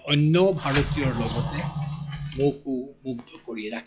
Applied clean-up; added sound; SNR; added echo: classical method log-MMSE.